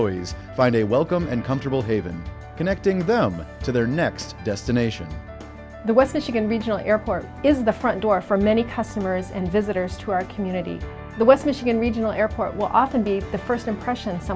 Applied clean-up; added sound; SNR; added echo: none; none; none; none.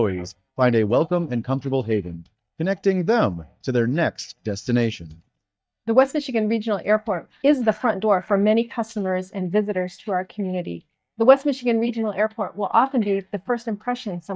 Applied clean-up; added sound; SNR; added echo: neural mask model DeepFilterNet 3.